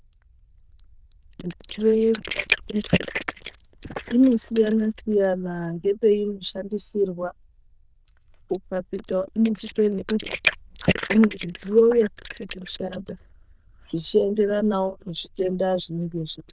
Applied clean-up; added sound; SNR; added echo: neural diffusion model UNIVERSE++.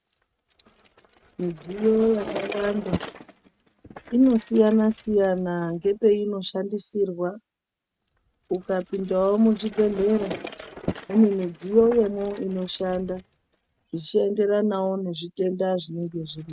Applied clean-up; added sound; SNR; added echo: neural mask model RNNoise.